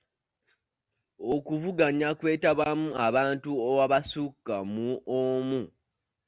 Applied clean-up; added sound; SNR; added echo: none; none; none; none.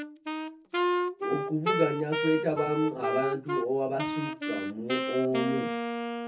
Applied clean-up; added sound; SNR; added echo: none; Wind instrument, woodwind instrument; 0 dB; reverberation time 0.3 s.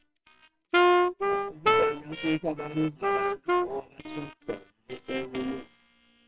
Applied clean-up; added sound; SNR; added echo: neural separator model SepFormer WHAMR!.